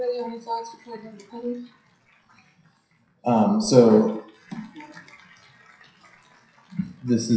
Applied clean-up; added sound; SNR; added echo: classical method WPE with log-MMSE.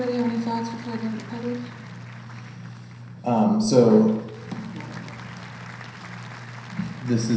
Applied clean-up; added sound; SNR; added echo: none; Applause / Crowd; 19 dB; reverberation time 0.6 s.